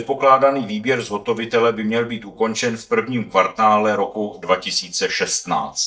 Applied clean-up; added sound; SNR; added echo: neural mask model DeepFilterNet 3.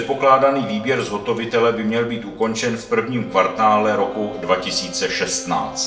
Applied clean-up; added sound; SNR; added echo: none; Wind instrument, woodwind instrument; 17 dB; reverberation time 0.4 s.